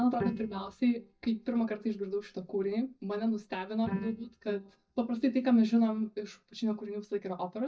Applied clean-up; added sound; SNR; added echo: neural mask model DeepFilterNet 3.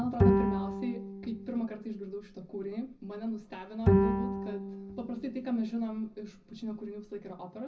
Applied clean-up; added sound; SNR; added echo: none; Bowed string instrument; -4 dB; reverberation time 0.4 s.